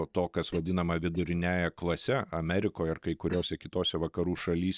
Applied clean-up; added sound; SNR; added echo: neural mask model DeepFilterNet 3.